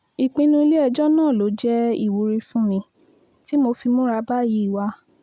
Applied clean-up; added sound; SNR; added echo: none; none; none; none.